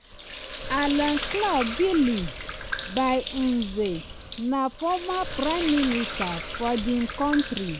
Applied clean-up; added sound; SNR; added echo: none; Sink (filling or washing); 3 dB; none.